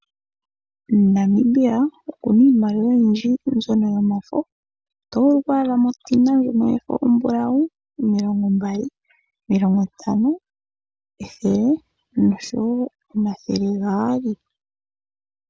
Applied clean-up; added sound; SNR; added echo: none; none; none; none.